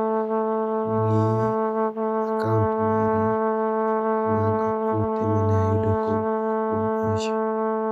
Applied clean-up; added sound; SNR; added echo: neural mask model RNNoise.